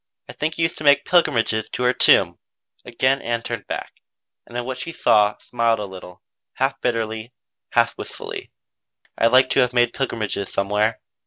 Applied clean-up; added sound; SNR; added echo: none; none; none; none.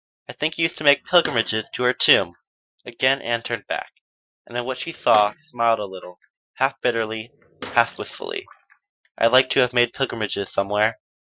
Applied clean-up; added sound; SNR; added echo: classical method Wiener filter.